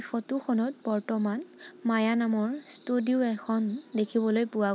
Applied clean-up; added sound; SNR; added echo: none; none; none; none.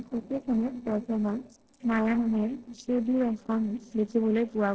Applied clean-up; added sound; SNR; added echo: neural separator model SepFormer DNS4.